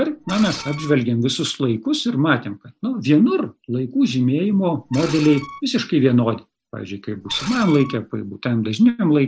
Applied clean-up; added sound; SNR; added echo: none; Screech; 16 dB; none.